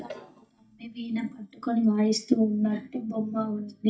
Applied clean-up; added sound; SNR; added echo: neural mask model DeepFilterNet 3.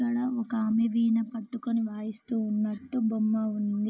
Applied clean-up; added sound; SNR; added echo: none; none; none; none.